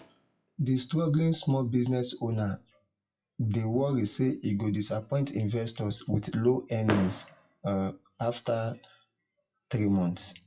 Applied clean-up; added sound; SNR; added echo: classical method WPE with log-MMSE.